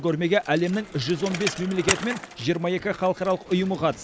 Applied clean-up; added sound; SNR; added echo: none; Bicycle; 10 dB; none.